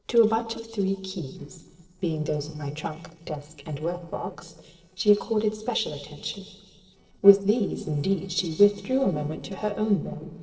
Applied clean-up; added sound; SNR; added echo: neural separator model SepFormer DNS4.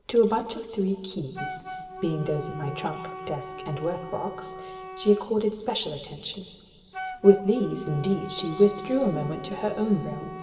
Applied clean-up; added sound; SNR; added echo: none; Wind instrument, woodwind instrument; 13 dB; reverberation time 2.0 s.